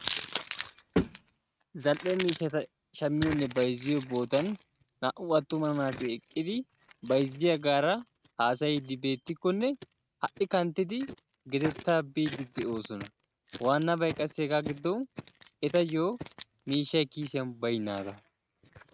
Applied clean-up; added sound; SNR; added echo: neural mask model RNNoise.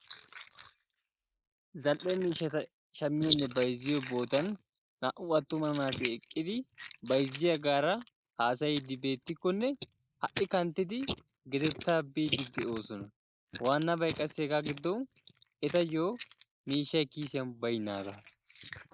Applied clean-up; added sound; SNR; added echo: neural mask model Resemble Enhance denoiser.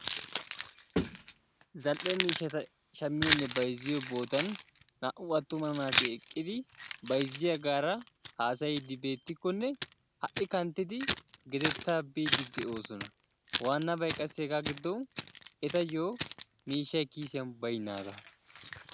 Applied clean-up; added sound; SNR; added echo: none; Keys jangling; -4 dB; none.